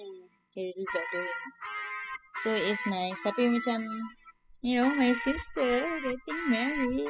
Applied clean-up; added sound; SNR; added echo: classical method spectral subtraction.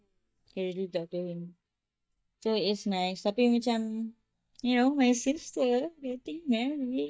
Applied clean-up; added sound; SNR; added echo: neural mask model DeepFilterNet 3.